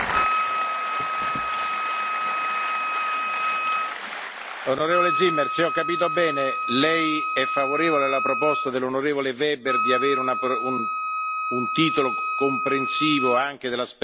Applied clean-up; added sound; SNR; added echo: none; Wind instrument, woodwind instrument; 1 dB; none.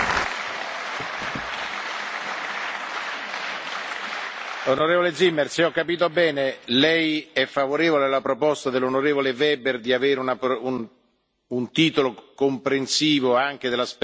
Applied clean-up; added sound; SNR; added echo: none; none; none; none.